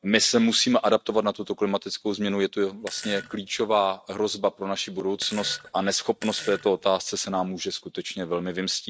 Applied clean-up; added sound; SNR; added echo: neural mask model RNNoise.